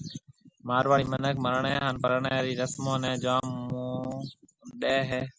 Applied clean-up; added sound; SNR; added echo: none; none; none; none.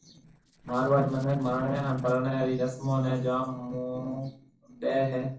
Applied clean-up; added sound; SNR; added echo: neural separator model SepFormer DNS4.